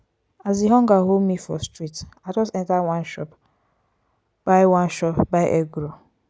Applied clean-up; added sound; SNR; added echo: none; none; none; none.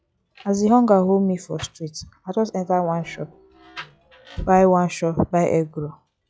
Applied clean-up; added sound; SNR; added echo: classical method log-MMSE.